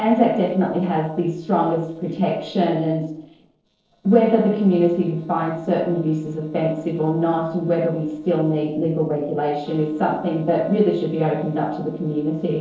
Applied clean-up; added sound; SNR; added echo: neural separator model SepFormer DNS4.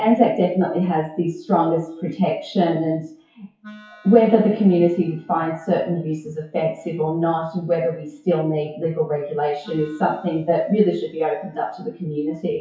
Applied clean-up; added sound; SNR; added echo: classical method WPE with log-MMSE.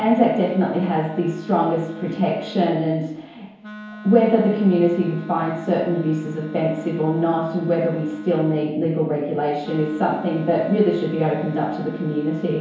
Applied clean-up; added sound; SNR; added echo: none; Wind instrument, woodwind instrument; 17 dB; reverberation time 1.0 s.